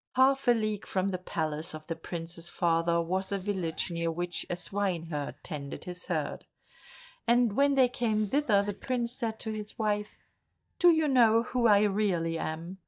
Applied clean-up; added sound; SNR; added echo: neural mask model DeepFilterNet 3.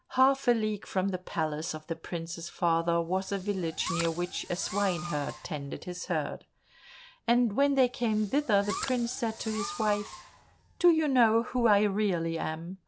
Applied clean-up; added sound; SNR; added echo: none; Fireworks; 13 dB; none.